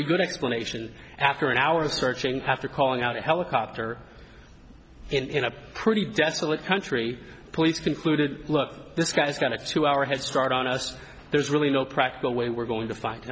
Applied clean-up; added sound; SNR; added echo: none; none; none; none.